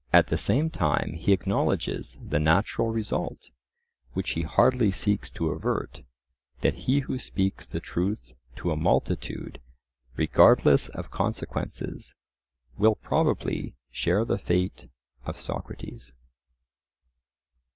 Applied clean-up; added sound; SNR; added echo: none; none; none; none.